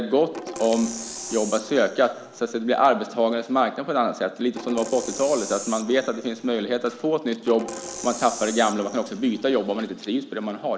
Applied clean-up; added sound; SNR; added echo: none; Percussion; 13 dB; none.